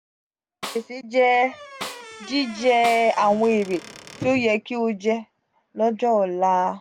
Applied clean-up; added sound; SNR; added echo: none; Snare drum + Squeak / Wood; 15 dB; none.